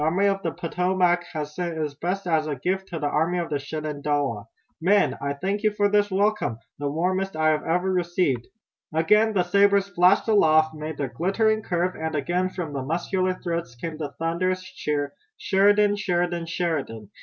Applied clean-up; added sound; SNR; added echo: none; none; none; none.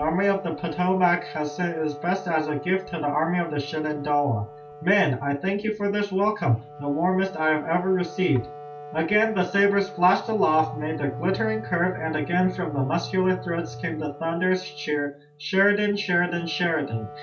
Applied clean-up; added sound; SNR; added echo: none; Wind instrument, woodwind instrument; 16 dB; reverberation time 0.2 s.